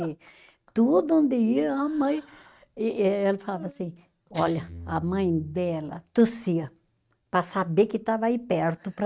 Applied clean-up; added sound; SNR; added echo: neural mask model RNNoise.